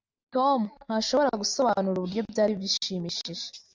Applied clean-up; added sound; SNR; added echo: neural mask model DeepFilterNet 3.